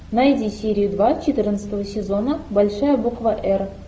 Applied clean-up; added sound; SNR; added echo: none; none; none; none.